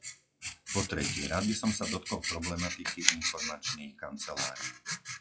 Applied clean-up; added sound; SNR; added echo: classical method log-MMSE.